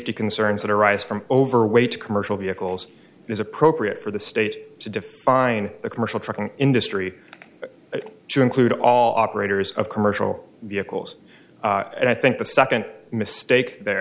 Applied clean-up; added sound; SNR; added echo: none; none; none; none.